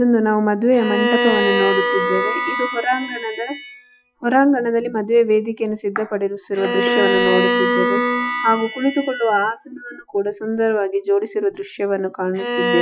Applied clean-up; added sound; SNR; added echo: classical method Wiener filter.